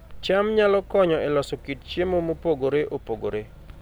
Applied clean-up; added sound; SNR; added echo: none; Motor vehicle (road); 20 dB; none.